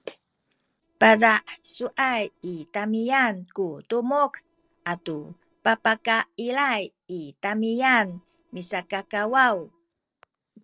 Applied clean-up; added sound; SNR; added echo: neural separator model SepFormer DNS4.